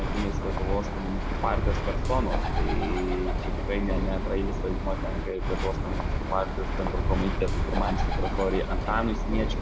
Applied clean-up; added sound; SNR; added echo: none; Bird; -4 dB; none.